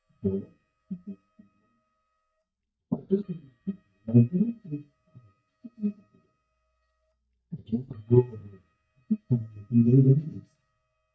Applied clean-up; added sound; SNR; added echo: neural mask model DeepFilterNet 3.